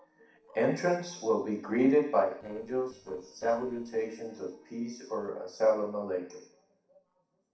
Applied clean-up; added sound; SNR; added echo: neural separator model SepFormer DNS4.